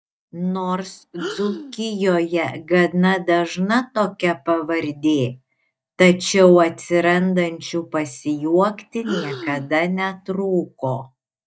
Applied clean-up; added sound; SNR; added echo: neural mask model DeepFilterNet 3.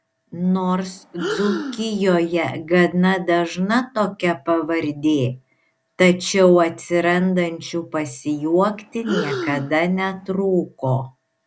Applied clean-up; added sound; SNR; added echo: none; Breathing; 10 dB; none.